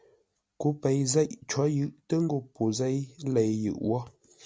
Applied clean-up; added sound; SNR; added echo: none; none; none; none.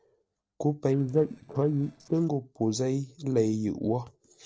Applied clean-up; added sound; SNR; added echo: neural separator model SepFormer DNS4.